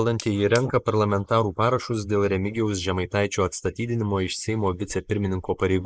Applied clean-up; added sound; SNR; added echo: neural mask model Resemble Enhance denoiser.